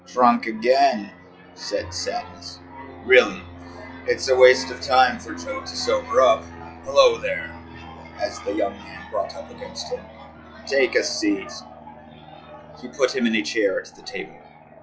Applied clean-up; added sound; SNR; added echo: classical method log-MMSE.